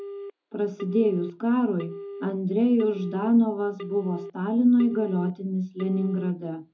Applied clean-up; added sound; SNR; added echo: none; Telephone; 15 dB; reverberation time 0.3 s.